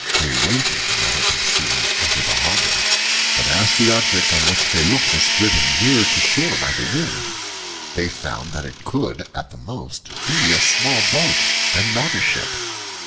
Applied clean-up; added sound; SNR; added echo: none; Domestic sounds, home sounds; -4 dB; none.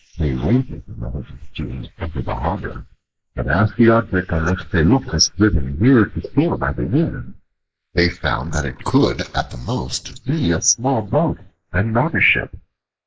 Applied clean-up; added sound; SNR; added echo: neural mask model Resemble Enhance denoiser.